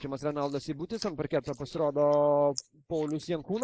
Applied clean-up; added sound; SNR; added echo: neural mask model Resemble Enhance denoiser.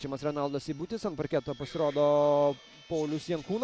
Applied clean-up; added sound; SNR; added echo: none; none; none; none.